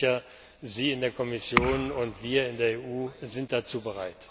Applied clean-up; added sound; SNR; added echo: none; none; none; none.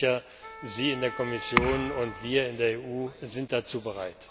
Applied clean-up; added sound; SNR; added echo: none; Wind instrument, woodwind instrument; 12 dB; none.